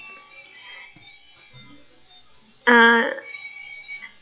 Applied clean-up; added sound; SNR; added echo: classical method log-MMSE.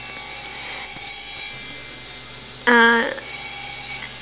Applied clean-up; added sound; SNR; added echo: none; Sawing; 12 dB; none.